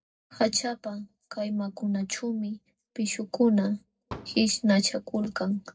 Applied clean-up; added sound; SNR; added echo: neural separator model SepFormer DNS4.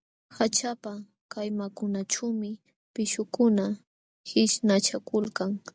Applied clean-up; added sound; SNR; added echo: none; none; none; none.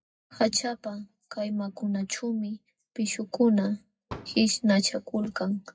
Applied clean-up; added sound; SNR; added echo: classical method WPE with log-MMSE.